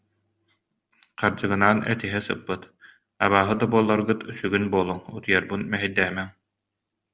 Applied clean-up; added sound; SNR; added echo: none; none; none; none.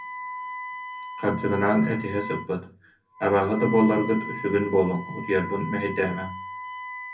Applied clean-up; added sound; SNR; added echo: none; Wind instrument, woodwind instrument; 10 dB; reverberation time 0.3 s.